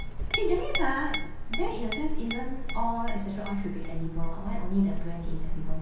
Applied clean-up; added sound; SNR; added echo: none; Chink, clink; -4 dB; reverberation time 0.4 s.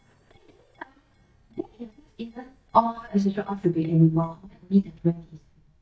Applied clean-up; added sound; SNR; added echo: neural mask model DeepFilterNet 3.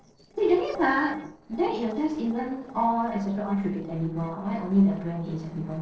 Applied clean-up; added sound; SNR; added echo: neural separator model SepFormer DNS4.